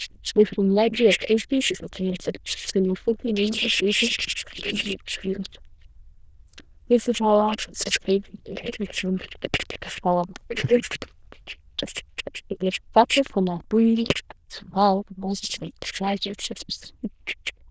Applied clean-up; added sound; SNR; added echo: neural diffusion model UNIVERSE++.